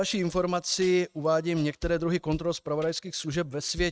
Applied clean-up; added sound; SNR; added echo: neural mask model RNNoise.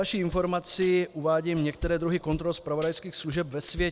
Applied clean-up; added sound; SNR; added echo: none; Tambourine / Drum / Drum kit; 14 dB; none.